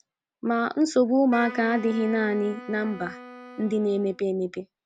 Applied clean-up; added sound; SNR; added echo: none; Wind instrument, woodwind instrument; 16 dB; none.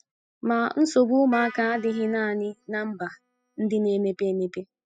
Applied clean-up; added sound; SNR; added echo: classical method spectral subtraction.